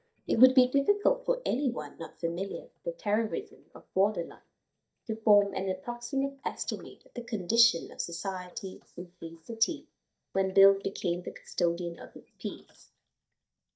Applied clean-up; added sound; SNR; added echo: neural mask model DeepFilterNet 3.